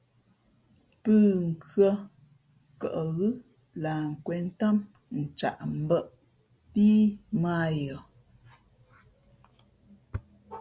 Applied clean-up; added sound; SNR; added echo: none; none; none; none.